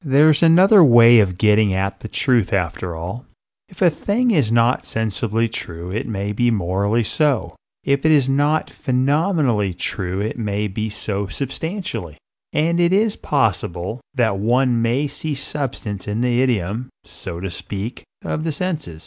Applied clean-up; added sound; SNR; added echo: none; none; none; none.